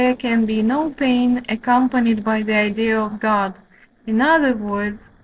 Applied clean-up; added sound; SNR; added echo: neural separator model SepFormer DNS4.